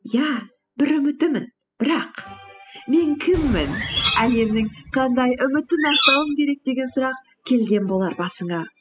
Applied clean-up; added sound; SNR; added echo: classical method spectral subtraction.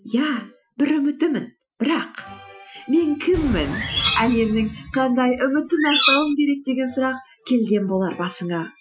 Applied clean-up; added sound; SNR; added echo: classical method Wiener filter.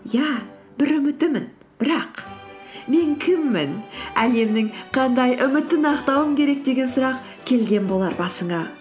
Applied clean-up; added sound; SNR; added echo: none; none; none; none.